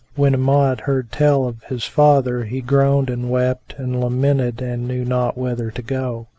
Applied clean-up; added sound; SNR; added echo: none; none; none; none.